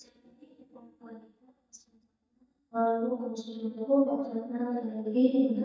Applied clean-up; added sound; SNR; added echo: neural mask model DeepFilterNet 3.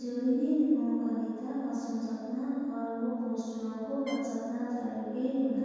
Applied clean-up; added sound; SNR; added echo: none; Trumpet; 19 dB; reverberation time 2.1 s.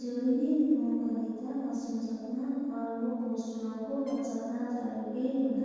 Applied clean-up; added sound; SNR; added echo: neural separator model SepFormer DNS4.